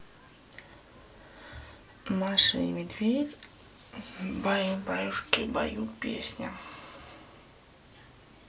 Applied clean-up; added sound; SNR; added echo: none; none; none; none.